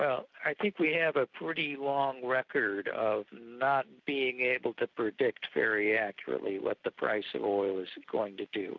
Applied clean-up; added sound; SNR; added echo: none; none; none; none.